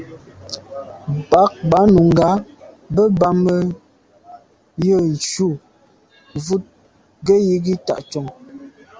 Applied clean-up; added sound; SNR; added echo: none; none; none; none.